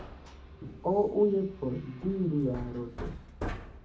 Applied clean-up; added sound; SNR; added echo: none; Hammer; 11 dB; reverberation time 0.4 s.